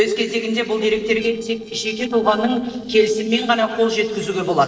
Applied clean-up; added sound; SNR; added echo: neural separator model SepFormer DNS4.